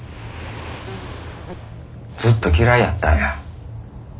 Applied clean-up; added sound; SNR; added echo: none; Waves, surf + Insect; 19 dB; none.